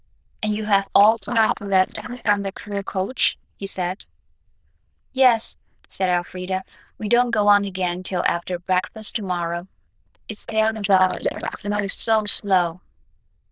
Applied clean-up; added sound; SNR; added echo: neural diffusion model UNIVERSE++.